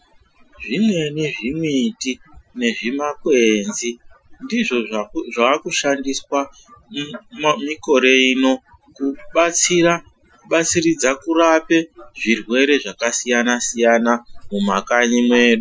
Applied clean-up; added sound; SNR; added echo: classical method Wiener filter.